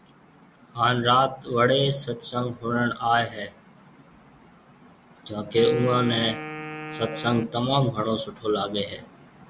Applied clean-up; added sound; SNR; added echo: none; Wind instrument, woodwind instrument; 12 dB; none.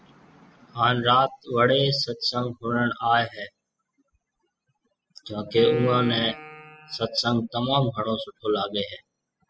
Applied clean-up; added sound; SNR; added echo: classical method spectral subtraction.